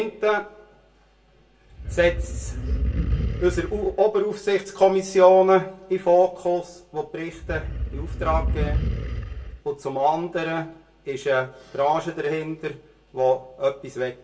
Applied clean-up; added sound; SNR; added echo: none; Animal; 3 dB; reverberation time 0.2 s.